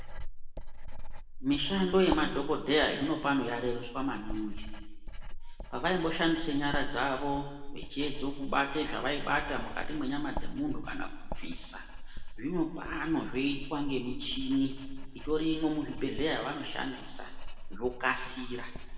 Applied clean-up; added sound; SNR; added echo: none; Writing; 4 dB; reverberation time 1.3 s.